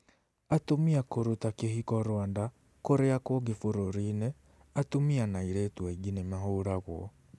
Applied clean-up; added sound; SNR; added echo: none; none; none; none.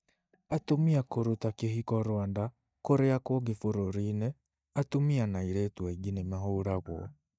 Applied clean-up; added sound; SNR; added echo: neural mask model DeepFilterNet 3.